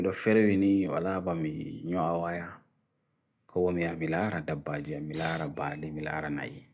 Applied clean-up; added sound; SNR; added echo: none; Animal; -2 dB; none.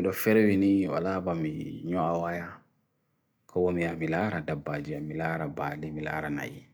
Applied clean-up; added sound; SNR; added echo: none; none; none; none.